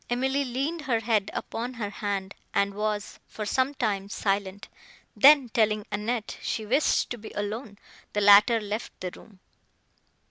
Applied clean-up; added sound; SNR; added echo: none; none; none; none.